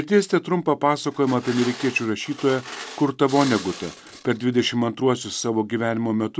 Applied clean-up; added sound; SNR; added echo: none; Glass; 15 dB; none.